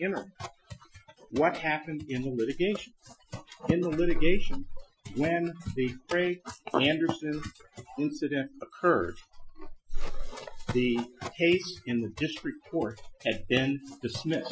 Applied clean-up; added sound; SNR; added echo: classical method Wiener filter.